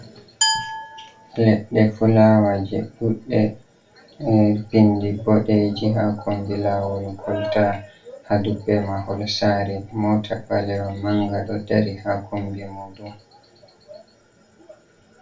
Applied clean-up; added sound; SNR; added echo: none; Glass; 6 dB; reverberation time 0.3 s.